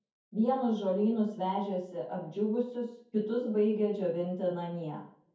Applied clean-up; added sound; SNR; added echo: none; none; none; reverberation time 0.6 s.